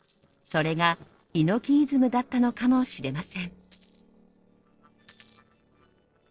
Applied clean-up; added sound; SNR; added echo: neural separator model SepFormer DNS4.